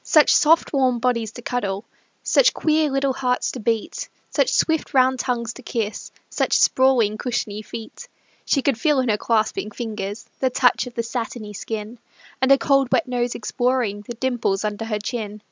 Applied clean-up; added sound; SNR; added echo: none; none; none; none.